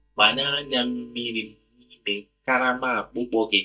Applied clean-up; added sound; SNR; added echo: neural mask model DeepFilterNet 3.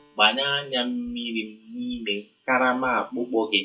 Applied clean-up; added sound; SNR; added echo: classical method WPE with log-MMSE.